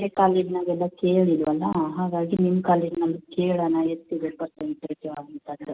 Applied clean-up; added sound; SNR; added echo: none; none; none; none.